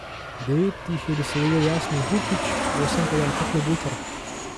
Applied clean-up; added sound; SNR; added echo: none; Aircraft; 3 dB; none.